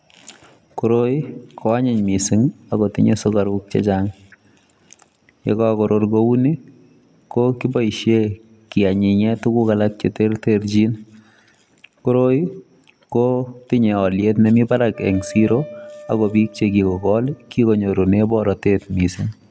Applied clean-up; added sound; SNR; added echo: none; Wind instrument, woodwind instrument; 19 dB; none.